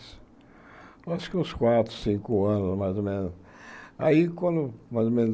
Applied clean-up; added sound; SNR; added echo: none; none; none; none.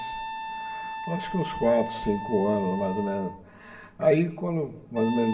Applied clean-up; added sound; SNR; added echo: none; Wind instrument, woodwind instrument; 9 dB; reverberation time 2.0 s.